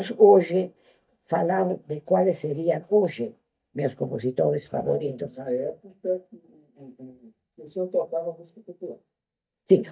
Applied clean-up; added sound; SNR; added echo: neural mask model DeepFilterNet 3.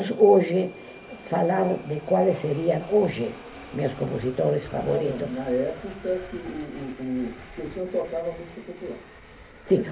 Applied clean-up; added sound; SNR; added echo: none; Subway, metro, underground; 18 dB; reverberation time 0.3 s.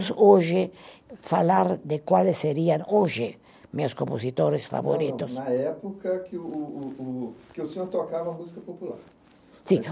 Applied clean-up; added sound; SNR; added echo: none; none; none; none.